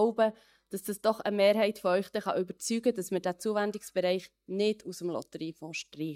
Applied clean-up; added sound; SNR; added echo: neural mask model DeepFilterNet 3.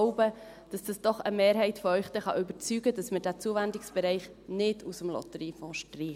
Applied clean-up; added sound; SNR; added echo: none; none; none; none.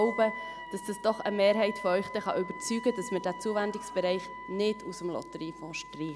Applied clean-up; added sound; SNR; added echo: none; Wind instrument, woodwind instrument; 12 dB; none.